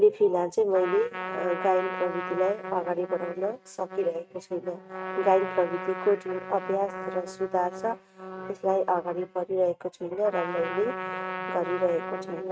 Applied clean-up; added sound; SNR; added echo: neural mask model RNNoise.